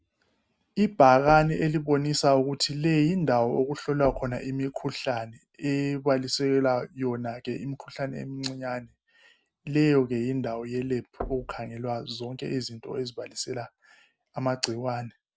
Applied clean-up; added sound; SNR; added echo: none; Knock / Wood; 16 dB; none.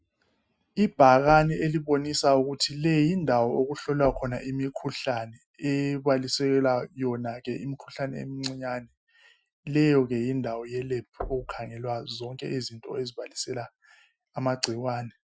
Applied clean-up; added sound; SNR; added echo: classical method Wiener filter.